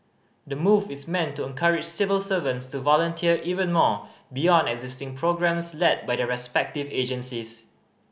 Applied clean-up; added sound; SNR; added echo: none; none; none; none.